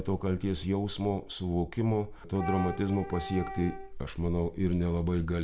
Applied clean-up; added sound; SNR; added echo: none; Wind instrument, woodwind instrument; 10 dB; none.